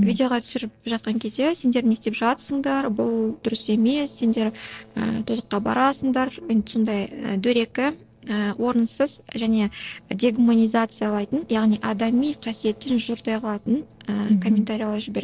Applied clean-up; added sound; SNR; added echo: neural separator model SepFormer DNS4.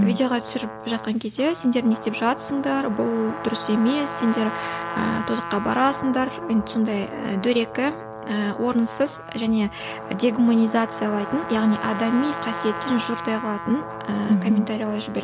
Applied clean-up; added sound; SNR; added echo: none; Trumpet + Brass instrument; 10 dB; none.